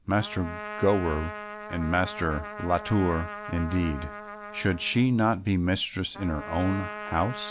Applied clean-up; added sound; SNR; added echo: none; Trumpet; 12 dB; none.